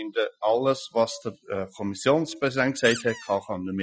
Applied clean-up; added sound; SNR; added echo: classical method Wiener filter.